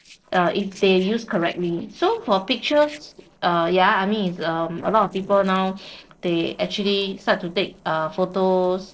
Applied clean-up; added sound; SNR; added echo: neural separator model SepFormer DNS4.